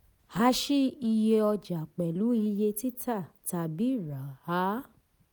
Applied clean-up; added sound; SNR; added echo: none; none; none; none.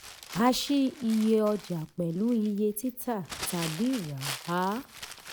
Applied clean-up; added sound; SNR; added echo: none; Crumpling, crinkling; 14 dB; none.